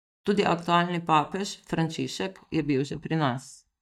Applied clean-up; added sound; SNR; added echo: neural mask model DeepFilterNet 3.